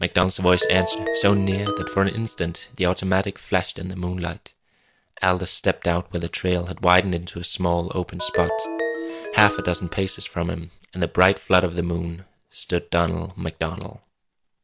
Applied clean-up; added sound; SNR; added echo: none; Ringtone; 6 dB; none.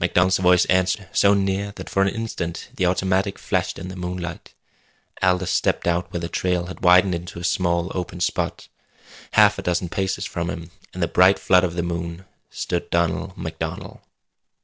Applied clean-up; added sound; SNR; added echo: none; none; none; none.